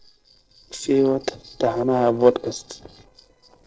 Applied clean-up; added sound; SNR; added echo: neural separator model SepFormer DNS4.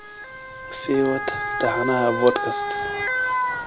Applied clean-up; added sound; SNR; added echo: none; Motor vehicle (road) / Siren; 2 dB; none.